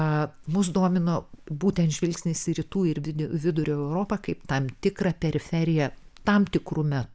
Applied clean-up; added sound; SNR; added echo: none; none; none; none.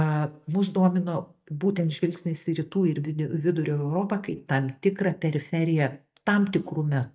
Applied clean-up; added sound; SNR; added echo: neural mask model DeepFilterNet 3.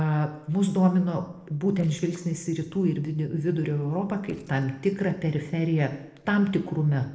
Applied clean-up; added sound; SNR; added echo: neural separator model SepFormer DNS4.